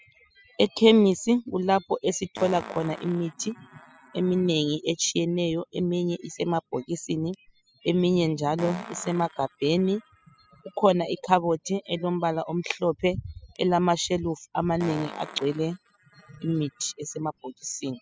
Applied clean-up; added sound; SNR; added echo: classical method spectral subtraction.